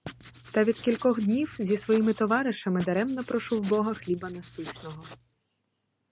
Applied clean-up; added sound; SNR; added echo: none; Writing; 16 dB; none.